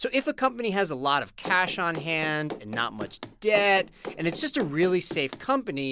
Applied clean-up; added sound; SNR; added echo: none; Run; 13 dB; none.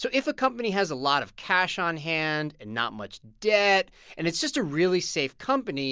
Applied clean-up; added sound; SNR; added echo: none; none; none; none.